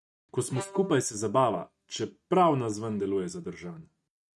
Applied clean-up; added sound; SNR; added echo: neural mask model RNNoise.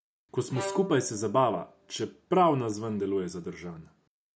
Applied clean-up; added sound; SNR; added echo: none; Bowed string instrument; 14 dB; none.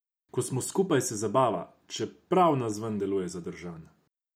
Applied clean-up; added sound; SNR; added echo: none; none; none; none.